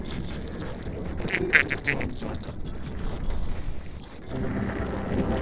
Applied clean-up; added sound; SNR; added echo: neural separator model SepFormer DNS4.